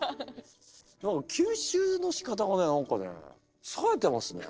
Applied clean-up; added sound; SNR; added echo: neural separator model SepFormer DNS4.